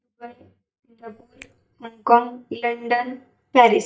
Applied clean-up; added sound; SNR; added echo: neural mask model DeepFilterNet 3.